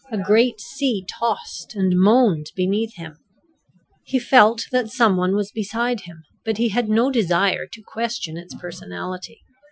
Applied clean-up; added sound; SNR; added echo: classical method Wiener filter.